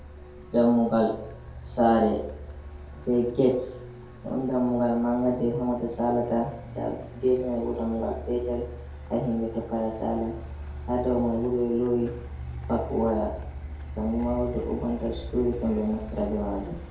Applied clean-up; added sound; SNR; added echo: none; Truck; 12 dB; reverberation time 2.3 s.